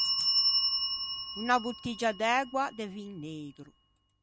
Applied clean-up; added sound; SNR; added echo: none; Bell; -1 dB; none.